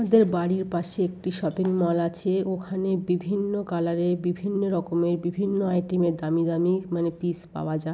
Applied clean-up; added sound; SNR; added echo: none; none; none; none.